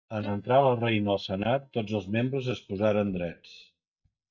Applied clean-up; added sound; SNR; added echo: neural mask model DeepFilterNet 3.